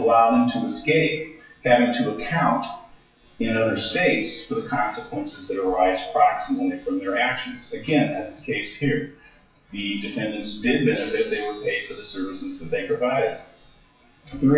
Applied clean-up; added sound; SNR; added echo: classical method WPE with log-MMSE.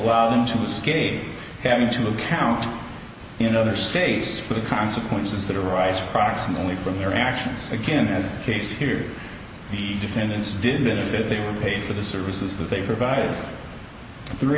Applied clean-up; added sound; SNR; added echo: none; none; none; none.